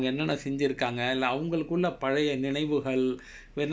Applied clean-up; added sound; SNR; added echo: none; none; none; none.